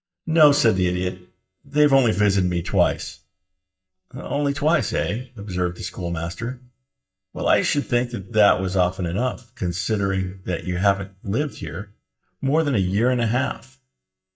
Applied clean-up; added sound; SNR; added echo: neural mask model DeepFilterNet 3.